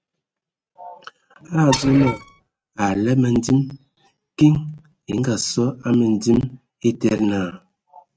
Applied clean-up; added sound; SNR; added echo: neural mask model RNNoise.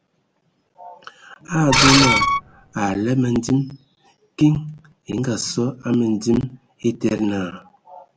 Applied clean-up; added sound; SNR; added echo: none; Screech; -4 dB; none.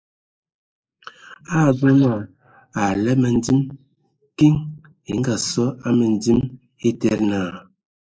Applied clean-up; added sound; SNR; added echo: neural mask model Resemble Enhance denoiser.